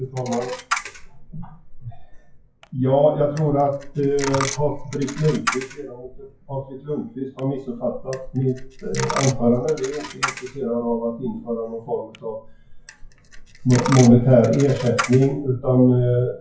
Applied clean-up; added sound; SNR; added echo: classical method WPE with log-MMSE.